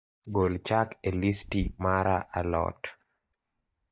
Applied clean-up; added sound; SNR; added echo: neural mask model DeepFilterNet 3.